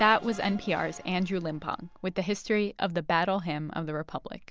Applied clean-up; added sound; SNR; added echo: none; none; none; none.